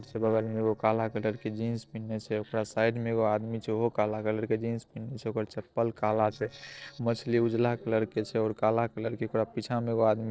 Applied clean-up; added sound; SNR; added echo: neural separator model SepFormer DNS4.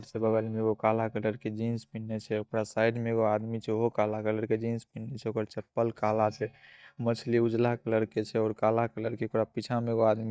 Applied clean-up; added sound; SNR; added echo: neural mask model DeepFilterNet 3.